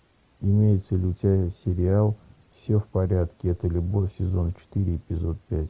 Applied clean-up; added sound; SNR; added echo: none; none; none; none.